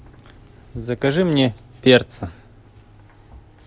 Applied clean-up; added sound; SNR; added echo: none; none; none; none.